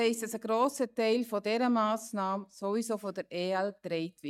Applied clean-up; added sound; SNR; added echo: neural mask model DeepFilterNet 3.